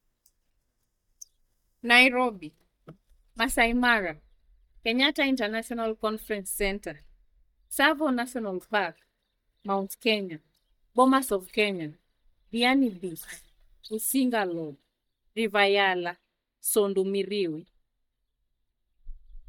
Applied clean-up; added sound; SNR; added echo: neural mask model DeepFilterNet 3.